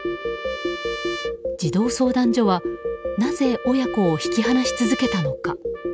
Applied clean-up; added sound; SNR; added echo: none; Trumpet; 13 dB; none.